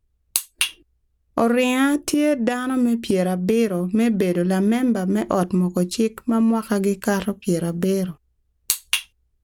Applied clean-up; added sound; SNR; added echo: none; none; none; none.